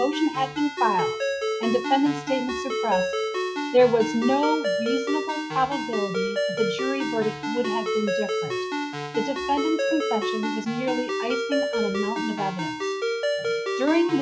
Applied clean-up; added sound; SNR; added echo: classical method log-MMSE.